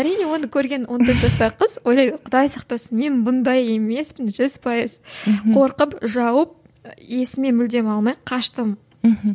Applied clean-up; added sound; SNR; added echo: none; none; none; none.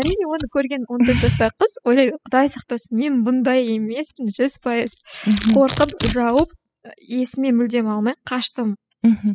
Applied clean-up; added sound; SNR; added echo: classical method spectral subtraction.